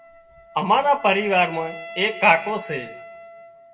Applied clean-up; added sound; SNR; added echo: none; Wind instrument, woodwind instrument; 16 dB; reverberation time 0.6 s.